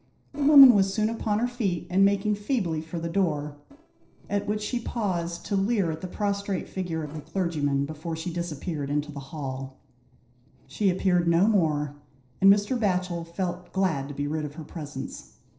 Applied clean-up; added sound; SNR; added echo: neural separator model SepFormer DNS4.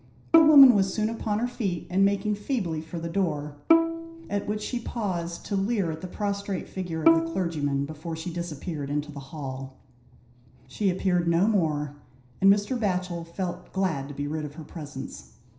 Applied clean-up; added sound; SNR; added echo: none; Bowed string instrument; 2 dB; reverberation time 0.5 s.